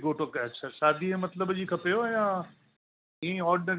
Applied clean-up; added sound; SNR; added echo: none; none; none; none.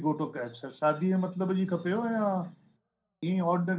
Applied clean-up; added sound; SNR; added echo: none; none; none; reverberation time 0.3 s.